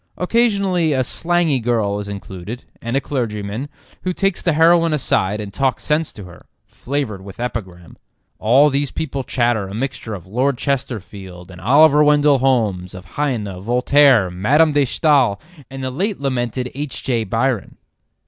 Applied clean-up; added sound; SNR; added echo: none; none; none; none.